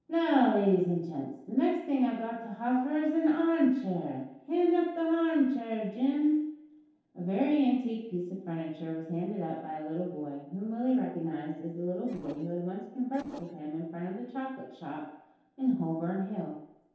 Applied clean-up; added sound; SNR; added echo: neural separator model SepFormer DNS4.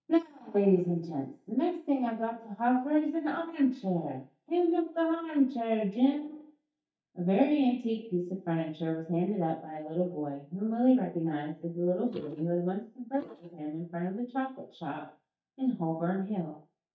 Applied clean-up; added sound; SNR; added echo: neural mask model DeepFilterNet 3.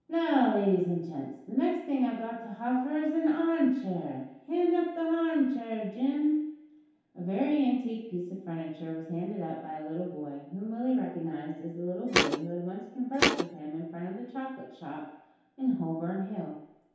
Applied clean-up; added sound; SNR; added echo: none; Thump, thud; -3 dB; reverberation time 0.8 s.